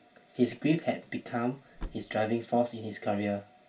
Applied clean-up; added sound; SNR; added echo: none; Slam / Car; 16 dB; reverberation time 0.2 s.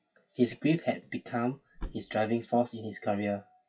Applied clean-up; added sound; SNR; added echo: classical method WPE with log-MMSE.